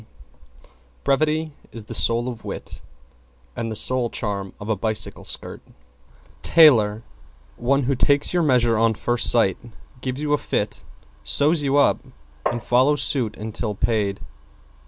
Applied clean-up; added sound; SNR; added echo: none; Tap; 6 dB; none.